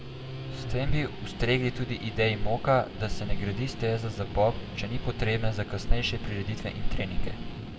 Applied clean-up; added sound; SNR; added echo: none; Guitar; 11 dB; reverberation time 0.6 s.